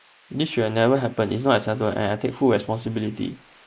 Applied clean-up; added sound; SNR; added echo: neural mask model Resemble Enhance denoiser.